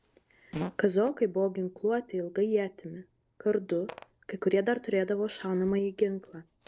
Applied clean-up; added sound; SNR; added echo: neural separator model SepFormer DNS4.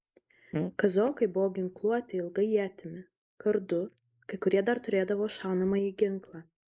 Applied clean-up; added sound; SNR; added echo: neural mask model Resemble Enhance denoiser.